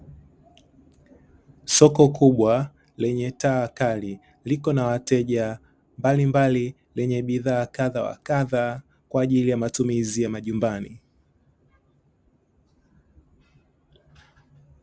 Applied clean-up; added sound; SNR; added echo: none; none; none; none.